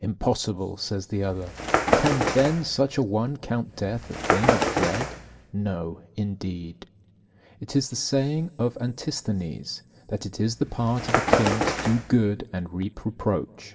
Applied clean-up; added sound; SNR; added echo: none; Bird; 0 dB; reverberation time 0.3 s.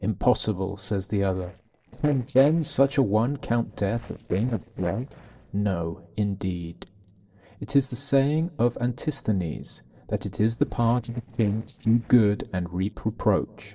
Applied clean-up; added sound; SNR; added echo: neural separator model SepFormer DNS4.